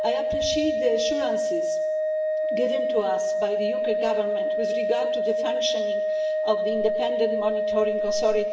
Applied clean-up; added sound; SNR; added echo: none; Organ; -4 dB; reverberation time 0.9 s.